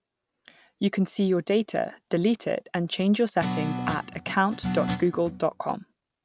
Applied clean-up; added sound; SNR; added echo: none; Guitar; 6 dB; none.